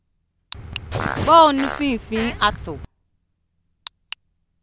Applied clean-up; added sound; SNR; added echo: none; Fart; 7 dB; none.